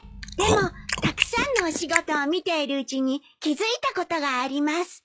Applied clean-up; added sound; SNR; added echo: classical method log-MMSE.